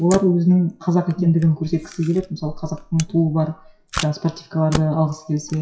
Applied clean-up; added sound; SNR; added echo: classical method WPE with log-MMSE.